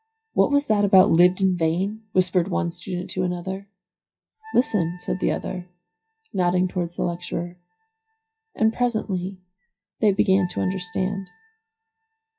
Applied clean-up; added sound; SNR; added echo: classical method WPE with log-MMSE.